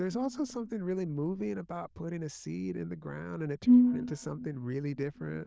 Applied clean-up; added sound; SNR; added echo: neural diffusion model UNIVERSE++.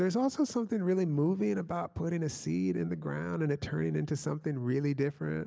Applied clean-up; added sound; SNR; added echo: none; none; none; none.